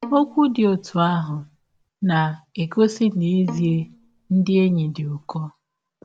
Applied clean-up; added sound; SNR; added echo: none; Bowed string instrument; 19 dB; none.